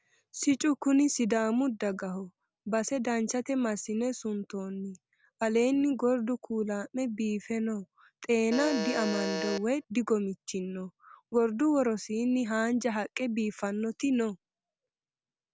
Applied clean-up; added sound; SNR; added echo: none; Alarm; 5 dB; none.